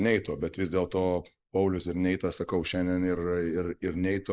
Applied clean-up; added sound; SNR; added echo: neural mask model Resemble Enhance denoiser.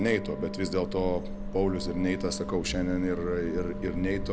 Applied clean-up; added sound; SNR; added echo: none; Wind instrument, woodwind instrument + Ocean; 6 dB; none.